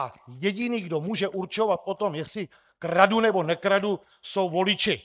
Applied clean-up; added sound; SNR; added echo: neural mask model DeepFilterNet 3.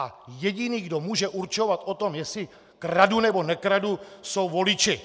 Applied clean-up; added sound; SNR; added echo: none; none; none; none.